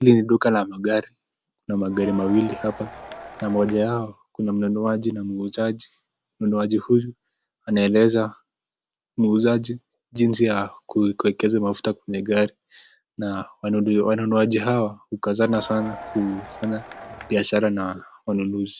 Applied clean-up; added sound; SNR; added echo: none; Crowd; 15 dB; none.